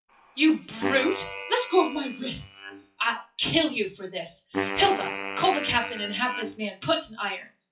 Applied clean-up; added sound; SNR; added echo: classical method WPE with log-MMSE.